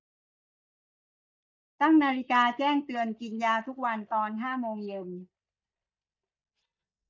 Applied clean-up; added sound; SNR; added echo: neural mask model DeepFilterNet 3.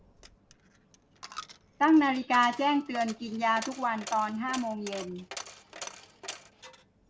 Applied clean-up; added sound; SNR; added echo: none; Coin (dropping); 15 dB; none.